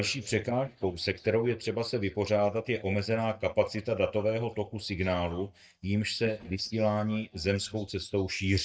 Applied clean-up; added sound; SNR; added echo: neural mask model DeepFilterNet 3.